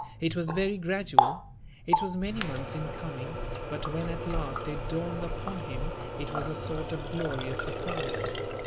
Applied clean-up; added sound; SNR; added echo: none; Water tap, faucet; -3 dB; none.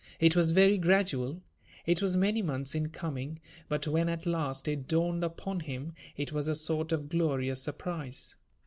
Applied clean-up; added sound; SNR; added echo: none; none; none; none.